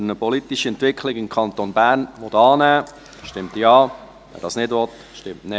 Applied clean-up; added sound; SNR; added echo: none; none; none; none.